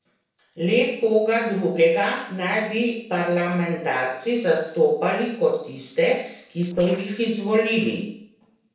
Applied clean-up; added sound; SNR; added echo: neural separator model SepFormer DNS4.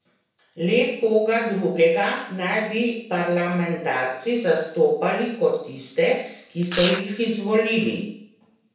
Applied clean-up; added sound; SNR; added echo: none; Domestic sounds, home sounds; 7 dB; reverberation time 0.6 s.